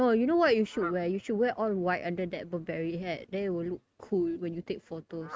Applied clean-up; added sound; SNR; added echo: neural mask model RNNoise.